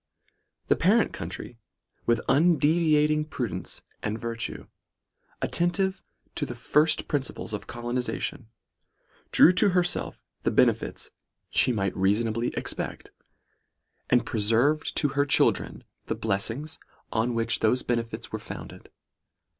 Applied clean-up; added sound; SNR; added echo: none; none; none; none.